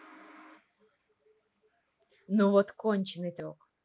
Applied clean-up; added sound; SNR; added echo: none; none; none; none.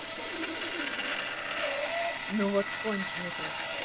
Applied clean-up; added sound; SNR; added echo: none; Sawing; -2 dB; none.